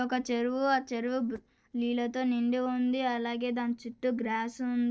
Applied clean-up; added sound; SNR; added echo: neural separator model SepFormer DNS4.